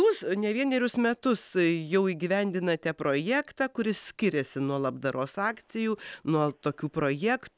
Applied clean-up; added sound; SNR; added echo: none; none; none; none.